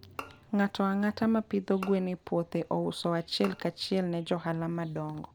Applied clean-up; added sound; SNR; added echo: none; Bowed string instrument; 19 dB; none.